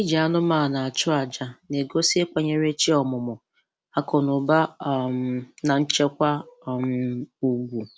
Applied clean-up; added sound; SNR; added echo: none; none; none; none.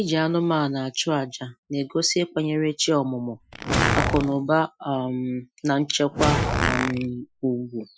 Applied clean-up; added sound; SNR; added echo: classical method Wiener filter.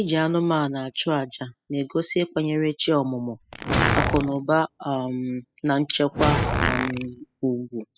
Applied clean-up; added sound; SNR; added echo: classical method spectral subtraction.